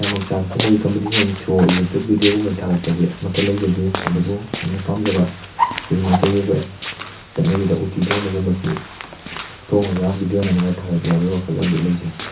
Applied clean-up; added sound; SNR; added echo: none; Walk, footsteps; 9 dB; reverberation time 0.3 s.